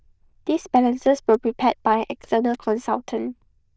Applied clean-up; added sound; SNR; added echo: neural diffusion model UNIVERSE++.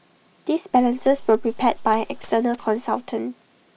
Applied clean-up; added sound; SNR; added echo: none; Gunshot, gunfire; 13 dB; none.